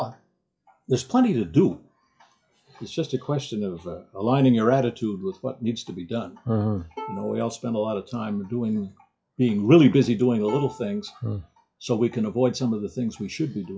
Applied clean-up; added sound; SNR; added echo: classical method log-MMSE.